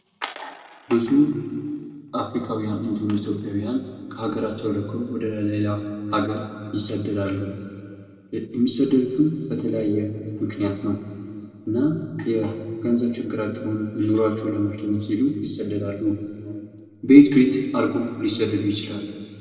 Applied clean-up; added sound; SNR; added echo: none; none; none; reverberation time 1.9 s.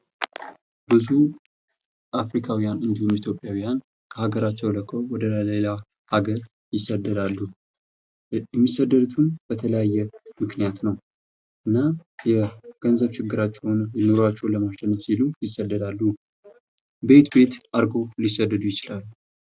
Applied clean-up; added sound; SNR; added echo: none; none; none; none.